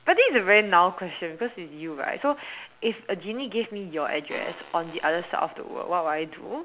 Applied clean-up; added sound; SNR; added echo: none; Fart; 17 dB; none.